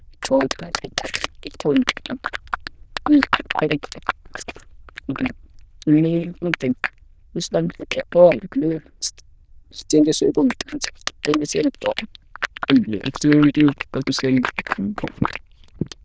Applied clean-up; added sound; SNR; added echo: neural diffusion model UNIVERSE++.